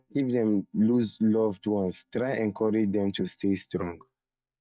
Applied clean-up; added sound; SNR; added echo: neural mask model DeepFilterNet 3.